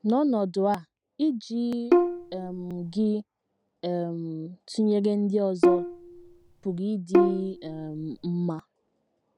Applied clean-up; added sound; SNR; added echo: none; Bowed string instrument; -3 dB; none.